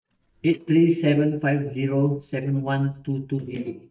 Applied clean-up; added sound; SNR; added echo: neural mask model DeepFilterNet 3.